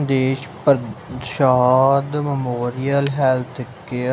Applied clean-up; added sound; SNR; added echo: none; none; none; none.